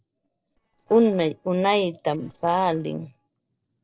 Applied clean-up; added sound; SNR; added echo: neural separator model SepFormer DNS4.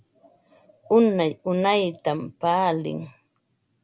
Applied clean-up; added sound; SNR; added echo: none; none; none; none.